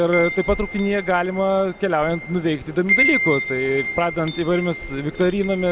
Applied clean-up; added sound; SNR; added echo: none; Wind chime; 4 dB; none.